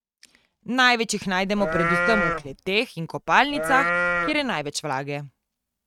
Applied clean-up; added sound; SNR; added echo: neural mask model RNNoise.